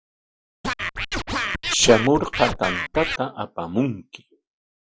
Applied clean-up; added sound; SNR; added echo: none; Scratching (performance technique); 3 dB; none.